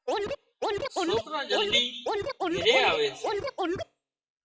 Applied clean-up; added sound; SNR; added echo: classical method WPE with log-MMSE.